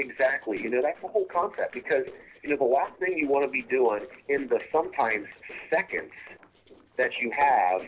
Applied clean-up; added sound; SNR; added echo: neural separator model SepFormer DNS4.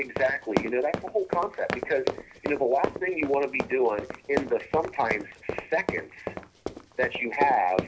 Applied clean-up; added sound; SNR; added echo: none; Run; 6 dB; reverberation time 0.4 s.